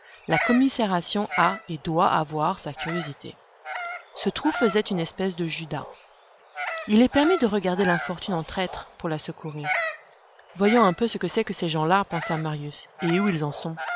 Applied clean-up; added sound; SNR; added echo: none; Bird vocalization, bird call, bird song; 9 dB; none.